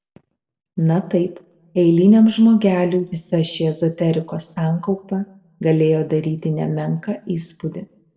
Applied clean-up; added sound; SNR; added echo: none; none; none; reverberation time 0.5 s.